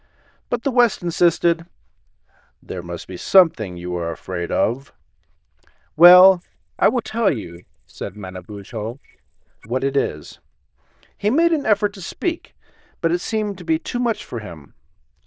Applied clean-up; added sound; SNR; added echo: neural diffusion model UNIVERSE++.